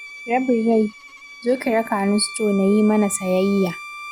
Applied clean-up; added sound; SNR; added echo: none; Bowed string instrument; 16 dB; none.